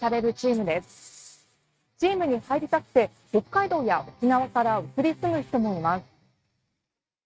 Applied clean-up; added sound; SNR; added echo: neural mask model RNNoise.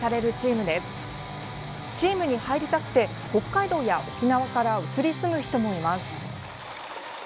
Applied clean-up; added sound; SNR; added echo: none; none; none; none.